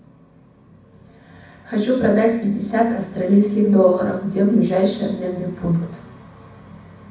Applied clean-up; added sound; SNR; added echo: none; none; none; reverberation time 0.6 s.